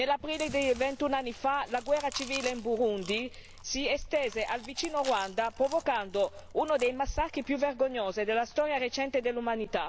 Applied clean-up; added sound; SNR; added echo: none; Chewing, mastication; 17 dB; none.